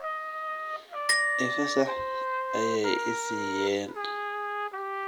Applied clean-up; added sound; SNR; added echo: none; Trumpet + Glockenspiel; -2 dB; none.